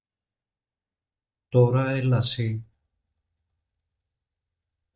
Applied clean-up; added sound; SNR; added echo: neural mask model DeepFilterNet 3.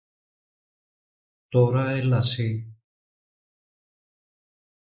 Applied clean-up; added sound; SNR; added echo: neural mask model Resemble Enhance denoiser.